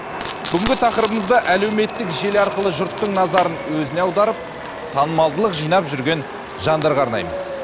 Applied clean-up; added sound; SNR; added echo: none; Chatter / Subway, metro, underground + Frying (food); 9 dB; none.